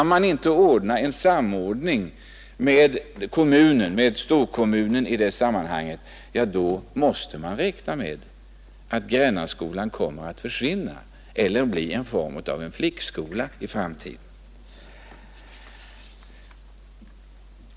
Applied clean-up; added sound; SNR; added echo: none; none; none; none.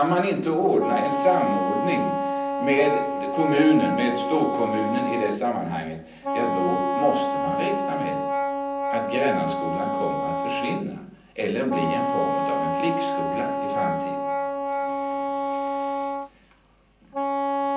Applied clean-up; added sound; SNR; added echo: none; Wind instrument, woodwind instrument; 0 dB; reverberation time 0.6 s.